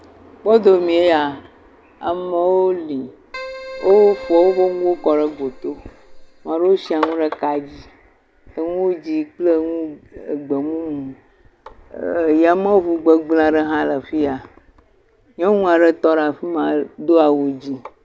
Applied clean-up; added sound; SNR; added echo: none; Keyboard (musical); 16 dB; none.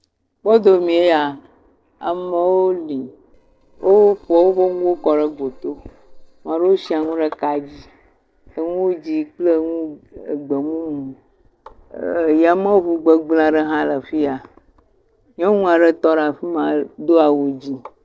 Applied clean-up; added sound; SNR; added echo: neural separator model SepFormer DNS4.